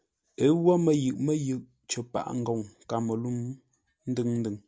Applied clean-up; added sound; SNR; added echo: none; none; none; none.